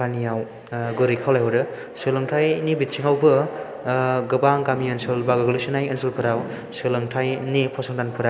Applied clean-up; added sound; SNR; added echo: none; none; none; none.